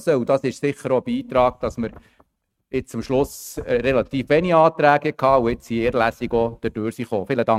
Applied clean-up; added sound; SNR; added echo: neural mask model RNNoise.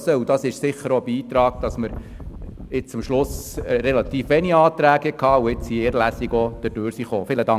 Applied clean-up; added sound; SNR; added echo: none; Wind; 13 dB; none.